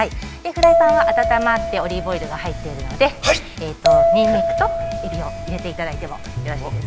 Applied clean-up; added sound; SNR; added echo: none; Bell; -3 dB; none.